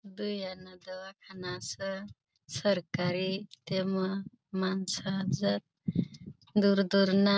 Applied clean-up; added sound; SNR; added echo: none; none; none; none.